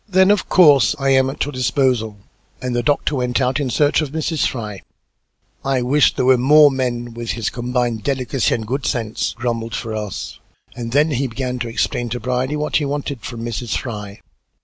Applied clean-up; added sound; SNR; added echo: none; none; none; none.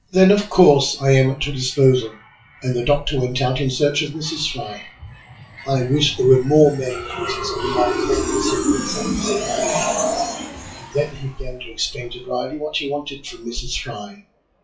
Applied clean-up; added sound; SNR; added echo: classical method WPE with log-MMSE.